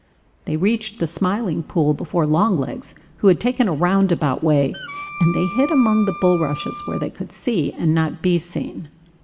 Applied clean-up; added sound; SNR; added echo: none; Wind instrument, woodwind instrument; 12 dB; reverberation time 1.4 s.